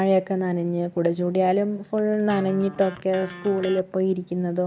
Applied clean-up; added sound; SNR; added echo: none; Electric guitar; 18 dB; none.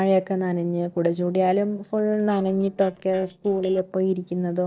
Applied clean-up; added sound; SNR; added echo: neural separator model SepFormer DNS4.